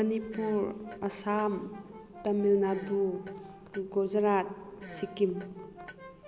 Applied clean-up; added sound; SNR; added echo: none; Brass instrument + Fart; 18 dB; none.